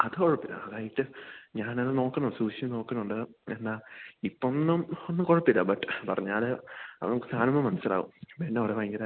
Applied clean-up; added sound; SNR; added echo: none; none; none; none.